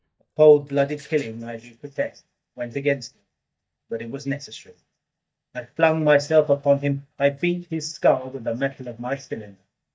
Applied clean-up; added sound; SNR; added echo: neural mask model DeepFilterNet 3.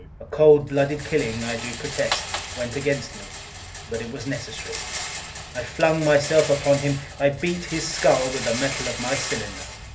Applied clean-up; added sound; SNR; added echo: none; Rattle; 9 dB; reverberation time 0.3 s.